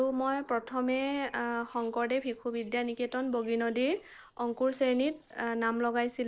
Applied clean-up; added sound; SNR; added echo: neural separator model SepFormer DNS4.